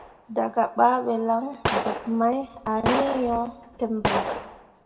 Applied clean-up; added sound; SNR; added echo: none; Gunshot, gunfire; 5 dB; reverberation time 1.1 s.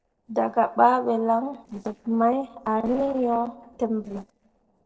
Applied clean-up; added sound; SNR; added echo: neural separator model SepFormer DNS4.